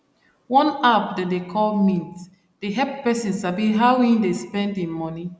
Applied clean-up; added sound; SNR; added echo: none; none; none; none.